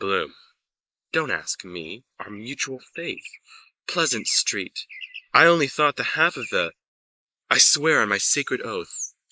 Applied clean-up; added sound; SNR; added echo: neural mask model Resemble Enhance denoiser.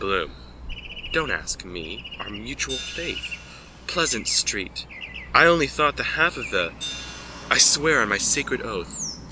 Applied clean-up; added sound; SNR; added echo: none; Hi-hat + Traffic noise, roadway noise / Bird; 13 dB; none.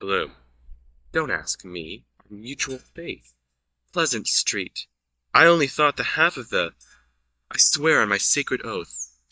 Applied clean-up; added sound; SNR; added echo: neural mask model DeepFilterNet 3.